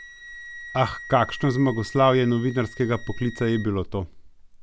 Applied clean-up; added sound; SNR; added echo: none; Wind instrument, woodwind instrument; 17 dB; none.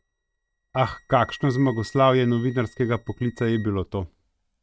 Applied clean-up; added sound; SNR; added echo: neural mask model RNNoise.